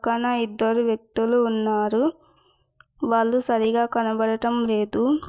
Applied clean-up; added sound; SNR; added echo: neural mask model DeepFilterNet 3.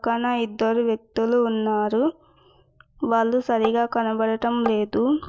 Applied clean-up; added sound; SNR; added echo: none; Tap; 9 dB; none.